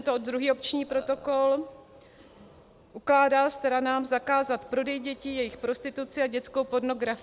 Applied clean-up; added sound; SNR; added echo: none; Burping, eructation; 18 dB; none.